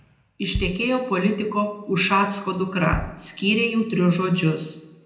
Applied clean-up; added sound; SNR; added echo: none; Bass drum; 13 dB; reverberation time 0.7 s.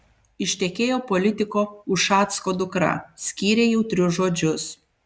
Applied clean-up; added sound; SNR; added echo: none; none; none; none.